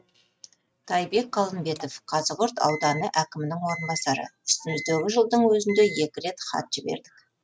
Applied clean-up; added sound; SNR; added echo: neural mask model RNNoise.